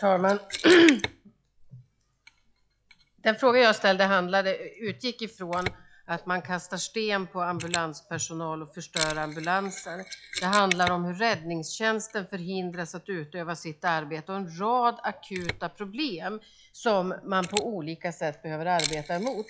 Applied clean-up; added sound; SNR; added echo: classical method log-MMSE.